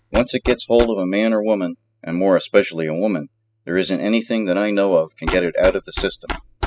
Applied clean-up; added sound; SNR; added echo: classical method spectral subtraction.